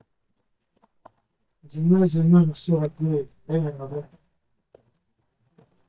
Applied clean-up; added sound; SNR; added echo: neural mask model DeepFilterNet 3.